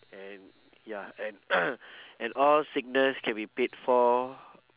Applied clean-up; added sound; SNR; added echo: none; none; none; none.